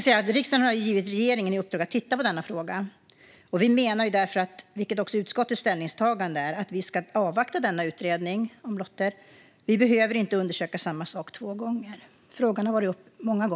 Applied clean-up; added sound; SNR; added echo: none; none; none; none.